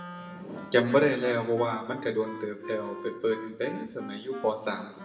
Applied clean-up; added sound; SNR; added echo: none; Wind instrument, woodwind instrument; 13 dB; reverberation time 1.0 s.